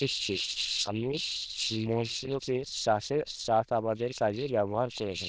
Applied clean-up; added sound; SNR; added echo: neural diffusion model UNIVERSE++.